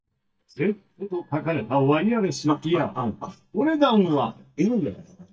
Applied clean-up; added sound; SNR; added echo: neural mask model DeepFilterNet 3.